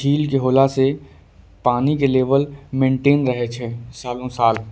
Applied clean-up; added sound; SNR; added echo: none; none; none; none.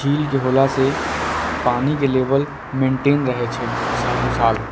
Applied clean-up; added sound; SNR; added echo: none; Car passing by; 5 dB; none.